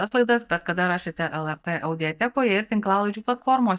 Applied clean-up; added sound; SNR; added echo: neural mask model DeepFilterNet 3.